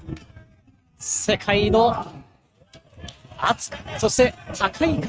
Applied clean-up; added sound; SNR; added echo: neural mask model RNNoise.